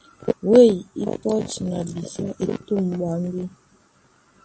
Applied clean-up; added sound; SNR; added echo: none; none; none; none.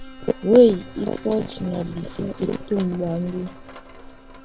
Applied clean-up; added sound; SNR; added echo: none; Sink (filling or washing) + Bowed string instrument; 17 dB; none.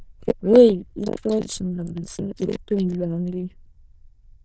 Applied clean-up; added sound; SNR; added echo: neural diffusion model UNIVERSE++.